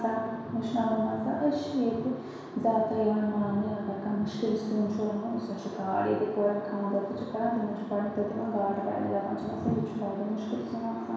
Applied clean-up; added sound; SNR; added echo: none; none; none; reverberation time 1.1 s.